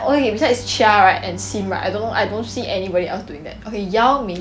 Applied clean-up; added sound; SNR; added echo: none; Bowed string instrument; 18 dB; none.